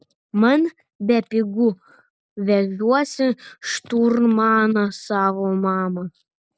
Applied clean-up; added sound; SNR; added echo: none; none; none; none.